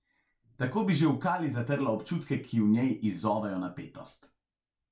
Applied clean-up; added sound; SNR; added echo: none; none; none; none.